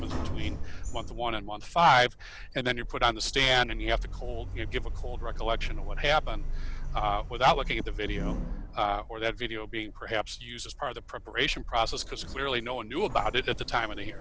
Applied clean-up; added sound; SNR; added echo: none; Sliding door; 4 dB; none.